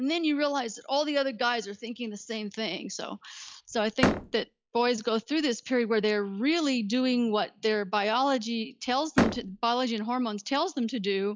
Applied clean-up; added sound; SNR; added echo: classical method log-MMSE.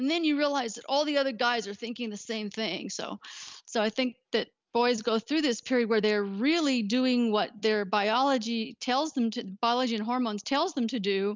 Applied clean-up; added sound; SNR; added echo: none; none; none; none.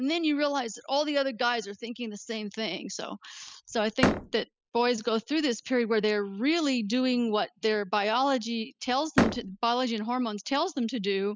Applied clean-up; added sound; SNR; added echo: classical method spectral subtraction.